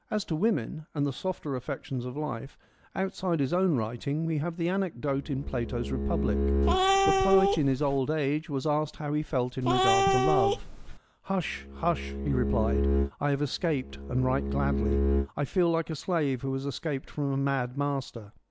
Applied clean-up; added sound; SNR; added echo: none; Cat + Bowed string instrument; -2 dB; none.